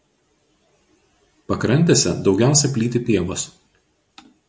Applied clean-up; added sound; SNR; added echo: none; none; none; none.